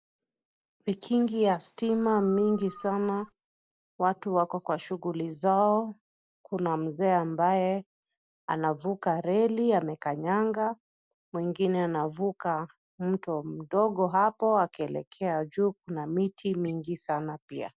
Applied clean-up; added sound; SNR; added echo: none; Dog; 19 dB; none.